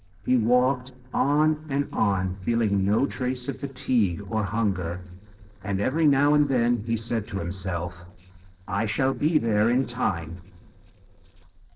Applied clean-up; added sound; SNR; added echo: neural separator model SepFormer DNS4.